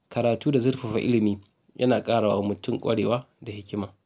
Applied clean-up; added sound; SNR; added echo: none; none; none; none.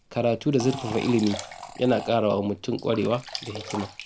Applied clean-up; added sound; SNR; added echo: none; Fart + Sink (filling or washing); 14 dB; none.